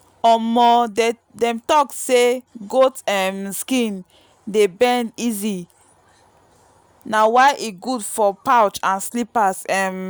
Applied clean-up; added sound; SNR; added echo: none; none; none; none.